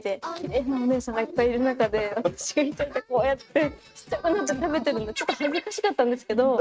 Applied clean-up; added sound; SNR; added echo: neural mask model RNNoise.